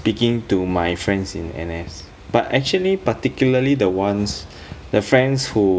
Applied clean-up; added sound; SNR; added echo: none; none; none; none.